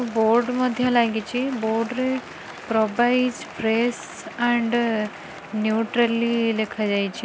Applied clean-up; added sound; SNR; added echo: none; Applause + Applause; 19 dB; none.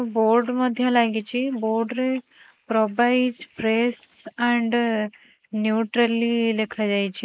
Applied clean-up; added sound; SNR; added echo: neural mask model Resemble Enhance denoiser.